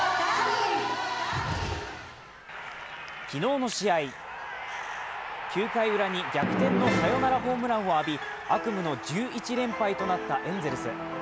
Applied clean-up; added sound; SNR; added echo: none; Crow; 18 dB; none.